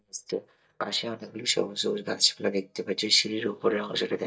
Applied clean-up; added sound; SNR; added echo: neural mask model DeepFilterNet 3.